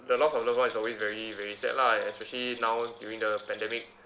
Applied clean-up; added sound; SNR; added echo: none; Wind instrument, woodwind instrument + Rattle; 16 dB; none.